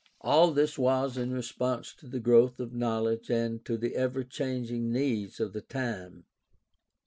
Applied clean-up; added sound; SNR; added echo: none; none; none; none.